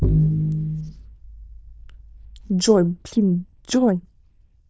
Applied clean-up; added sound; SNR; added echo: neural diffusion model UNIVERSE++.